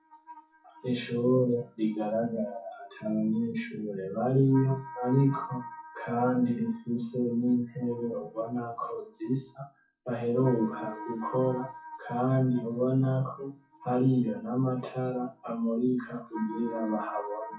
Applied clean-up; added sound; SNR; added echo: classical method WPE with log-MMSE.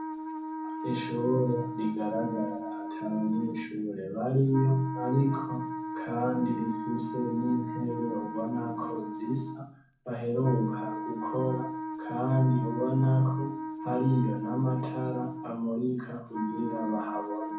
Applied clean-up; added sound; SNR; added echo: none; Wind instrument, woodwind instrument; 7 dB; reverberation time 0.6 s.